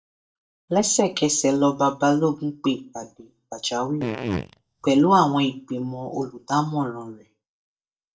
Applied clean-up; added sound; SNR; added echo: neural mask model DeepFilterNet 3.